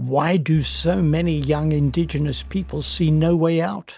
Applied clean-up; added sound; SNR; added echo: none; Engine; 14 dB; none.